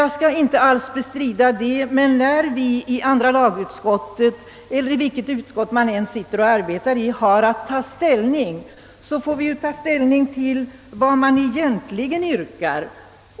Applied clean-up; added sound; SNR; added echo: none; none; none; none.